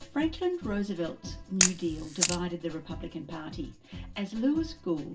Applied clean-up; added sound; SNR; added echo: none; Camera; -1 dB; reverberation time 0.2 s.